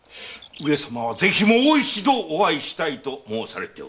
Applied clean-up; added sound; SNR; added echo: none; none; none; none.